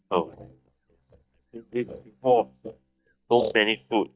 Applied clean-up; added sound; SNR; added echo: neural mask model DeepFilterNet 3.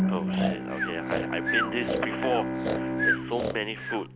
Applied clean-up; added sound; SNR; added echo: none; Breathing + Bowed string instrument; -4 dB; none.